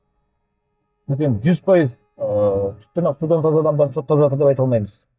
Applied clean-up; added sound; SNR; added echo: neural mask model DeepFilterNet 3.